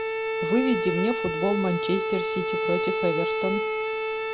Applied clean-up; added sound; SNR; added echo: none; Bowed string instrument; -1 dB; none.